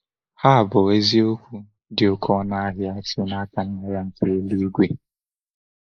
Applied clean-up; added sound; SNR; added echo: neural mask model Resemble Enhance denoiser.